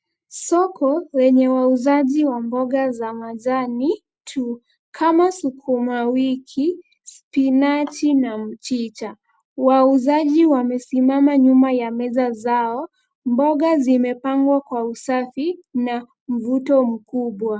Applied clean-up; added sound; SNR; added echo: none; none; none; none.